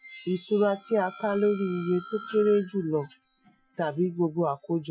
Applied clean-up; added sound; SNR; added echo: classical method Wiener filter.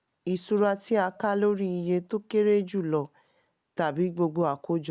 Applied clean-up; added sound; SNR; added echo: none; none; none; none.